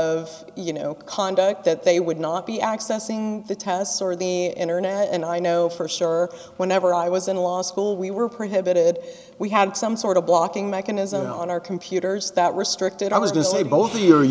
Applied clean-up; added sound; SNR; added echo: none; none; none; none.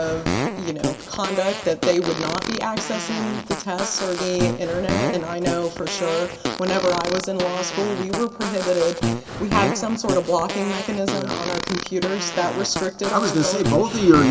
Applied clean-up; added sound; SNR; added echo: none; Fart; 5 dB; reverberation time 1.5 s.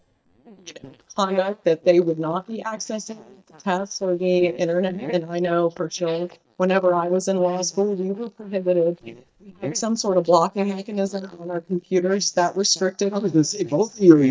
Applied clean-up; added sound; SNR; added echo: neural mask model DeepFilterNet 3.